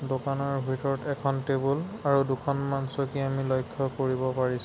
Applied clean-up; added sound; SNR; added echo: none; none; none; none.